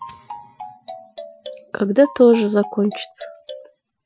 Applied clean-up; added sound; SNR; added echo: classical method Wiener filter.